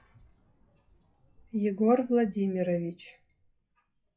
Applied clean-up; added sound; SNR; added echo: classical method WPE with log-MMSE.